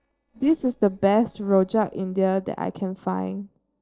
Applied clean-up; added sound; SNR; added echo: neural separator model SepFormer DNS4.